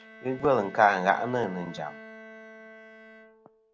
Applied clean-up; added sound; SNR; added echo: none; Bowed string instrument; 18 dB; none.